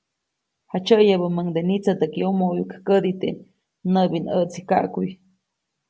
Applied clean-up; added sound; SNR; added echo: none; none; none; none.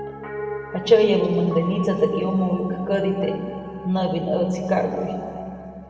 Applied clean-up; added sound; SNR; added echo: none; Piano; 13 dB; reverberation time 2.6 s.